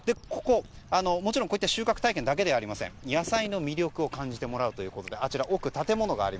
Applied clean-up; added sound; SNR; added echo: none; Cat; 20 dB; none.